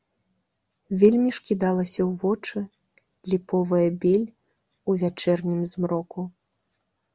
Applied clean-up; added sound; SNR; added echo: none; none; none; none.